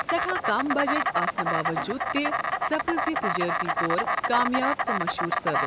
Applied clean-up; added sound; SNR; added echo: none; Insect; -2 dB; none.